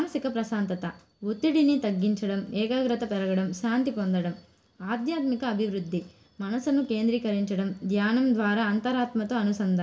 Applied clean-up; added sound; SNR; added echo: none; none; none; none.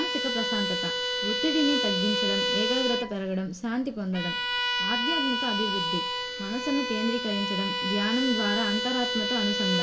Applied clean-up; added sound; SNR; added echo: none; Bowed string instrument; -1 dB; none.